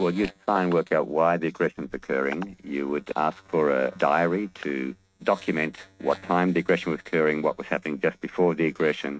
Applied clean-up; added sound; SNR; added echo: neural mask model RNNoise.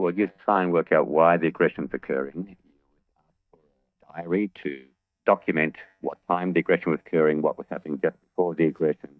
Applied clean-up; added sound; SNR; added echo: neural mask model DeepFilterNet 3.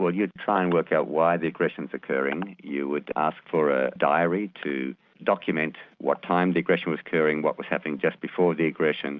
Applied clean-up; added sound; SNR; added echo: none; none; none; none.